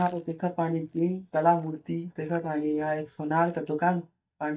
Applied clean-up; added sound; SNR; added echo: neural mask model DeepFilterNet 3.